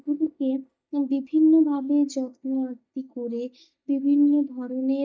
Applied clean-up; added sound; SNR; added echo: neural mask model DeepFilterNet 3.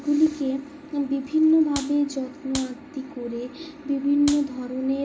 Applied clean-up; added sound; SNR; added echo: none; Clapping; 14 dB; reverberation time 2.0 s.